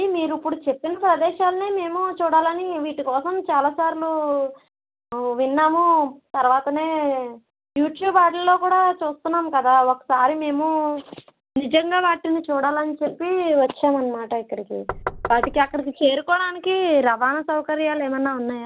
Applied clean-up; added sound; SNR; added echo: none; Knock; 9 dB; none.